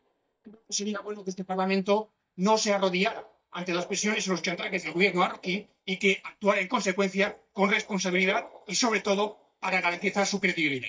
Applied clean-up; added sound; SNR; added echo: neural mask model DeepFilterNet 3.